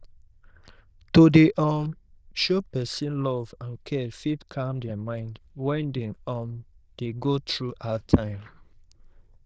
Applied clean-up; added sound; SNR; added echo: neural diffusion model UNIVERSE++.